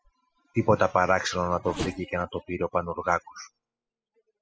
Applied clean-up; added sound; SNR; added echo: classical method spectral subtraction.